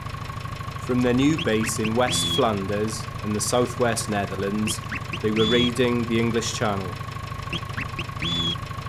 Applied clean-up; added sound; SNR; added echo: none; Engine + Scratching (performance technique); 5 dB; none.